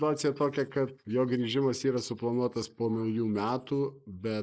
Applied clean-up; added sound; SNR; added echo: neural mask model Resemble Enhance denoiser.